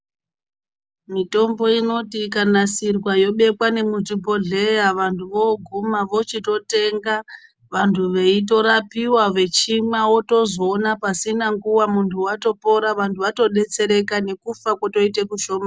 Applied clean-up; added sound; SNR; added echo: none; none; none; none.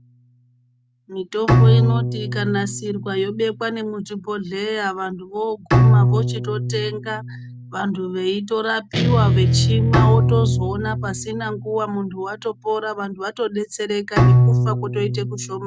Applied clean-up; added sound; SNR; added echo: none; Bowed string instrument + Guitar; -5 dB; none.